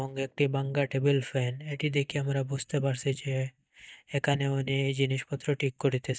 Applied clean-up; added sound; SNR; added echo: neural mask model DeepFilterNet 3.